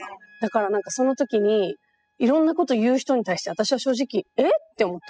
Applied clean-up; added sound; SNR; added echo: classical method spectral subtraction.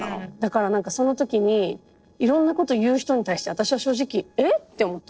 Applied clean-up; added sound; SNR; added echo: neural separator model SepFormer DNS4.